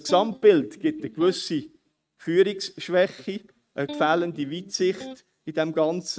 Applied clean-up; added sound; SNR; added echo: neural mask model RNNoise.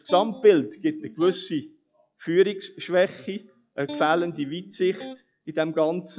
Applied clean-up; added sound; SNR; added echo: classical method log-MMSE.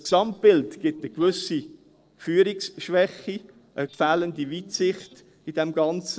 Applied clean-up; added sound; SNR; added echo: neural separator model SepFormer DNS4.